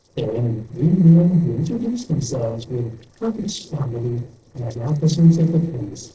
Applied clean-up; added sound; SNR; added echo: neural separator model SepFormer DNS4.